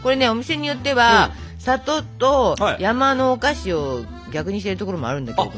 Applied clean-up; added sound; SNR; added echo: none; none; none; none.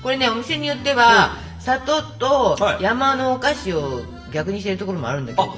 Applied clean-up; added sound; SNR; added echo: none; none; none; reverberation time 1.0 s.